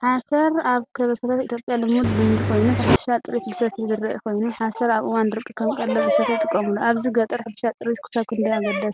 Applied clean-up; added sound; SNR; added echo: none; Engine; -1 dB; none.